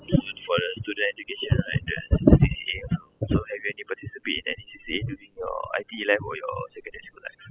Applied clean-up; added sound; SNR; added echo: classical method spectral subtraction.